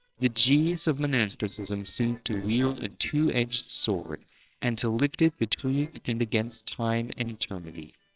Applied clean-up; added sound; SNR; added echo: neural separator model SepFormer WHAMR!.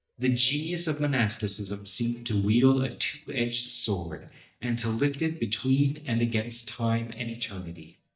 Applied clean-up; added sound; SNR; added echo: neural mask model DeepFilterNet 3.